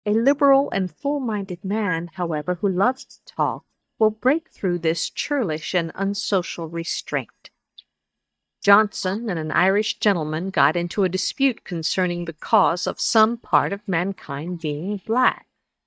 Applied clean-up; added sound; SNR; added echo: neural mask model DeepFilterNet 3.